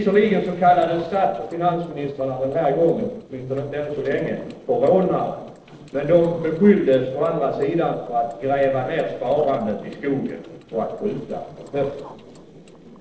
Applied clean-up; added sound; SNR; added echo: neural separator model SepFormer DNS4.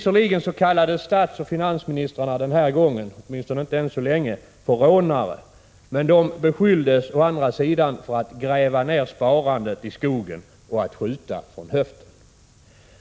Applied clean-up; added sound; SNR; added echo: none; none; none; none.